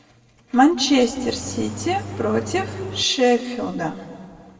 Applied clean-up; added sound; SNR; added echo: none; Engine starting; 13 dB; reverberation time 1.4 s.